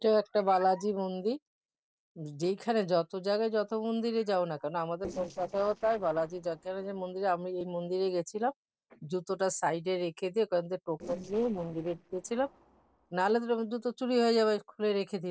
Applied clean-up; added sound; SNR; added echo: neural separator model SepFormer DNS4.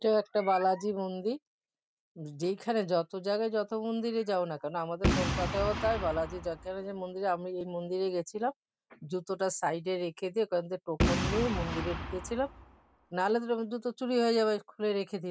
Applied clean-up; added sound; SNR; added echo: none; Boom; 2 dB; none.